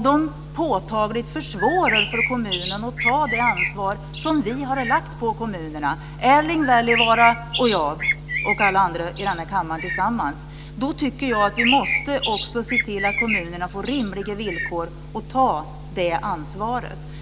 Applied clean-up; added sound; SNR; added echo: none; Bird; 4 dB; none.